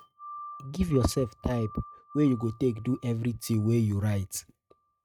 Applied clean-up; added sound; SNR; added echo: neural mask model RNNoise.